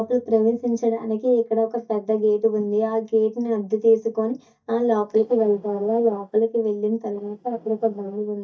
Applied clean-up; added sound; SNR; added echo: neural mask model DeepFilterNet 3.